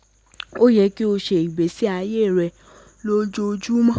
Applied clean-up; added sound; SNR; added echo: none; none; none; none.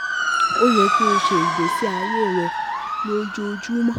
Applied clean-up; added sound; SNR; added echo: none; Motor vehicle (road) / Siren; -2 dB; none.